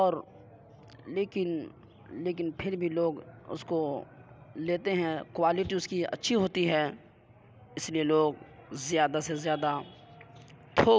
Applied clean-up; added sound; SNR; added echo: none; none; none; none.